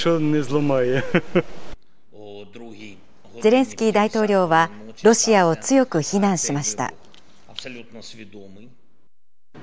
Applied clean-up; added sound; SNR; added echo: none; none; none; none.